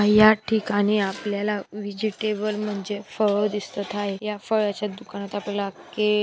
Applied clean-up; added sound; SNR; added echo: none; none; none; none.